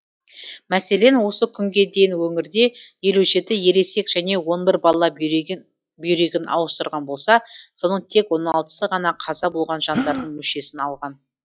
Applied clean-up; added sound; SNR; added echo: classical method log-MMSE.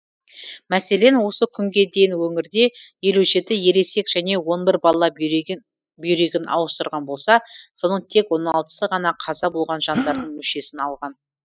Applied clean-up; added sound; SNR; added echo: classical method spectral subtraction.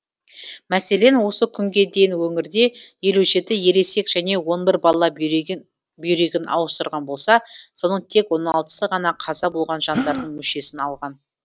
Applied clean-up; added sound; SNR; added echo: neural separator model SepFormer DNS4.